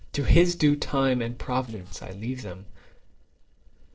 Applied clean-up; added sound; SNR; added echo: neural separator model SepFormer DNS4.